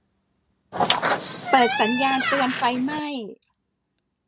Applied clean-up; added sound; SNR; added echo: none; Squeak; 0 dB; none.